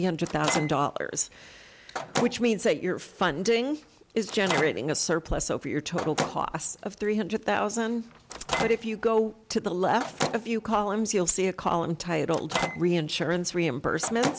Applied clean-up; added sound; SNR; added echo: none; Microwave oven; 9 dB; none.